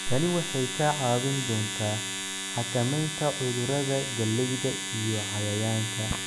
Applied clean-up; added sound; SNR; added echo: none; Domestic sounds, home sounds; 4 dB; none.